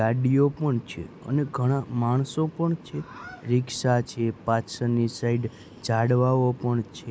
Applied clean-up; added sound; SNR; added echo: none; none; none; none.